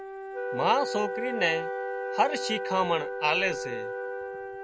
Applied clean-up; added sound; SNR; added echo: none; Wind instrument, woodwind instrument + Wind instrument, woodwind instrument; 3 dB; none.